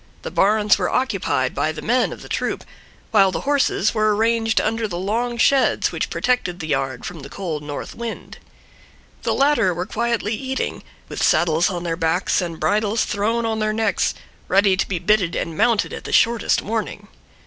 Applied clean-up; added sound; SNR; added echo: none; none; none; none.